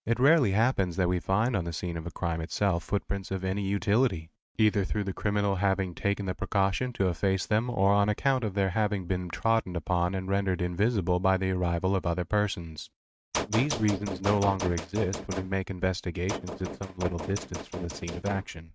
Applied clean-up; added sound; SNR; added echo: neural mask model RNNoise.